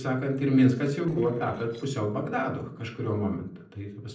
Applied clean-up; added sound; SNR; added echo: neural separator model SepFormer DNS4.